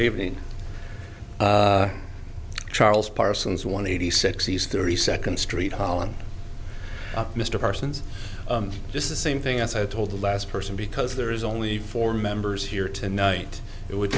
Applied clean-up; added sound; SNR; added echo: none; none; none; none.